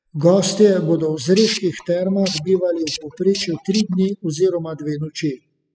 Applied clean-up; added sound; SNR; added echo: classical method spectral subtraction.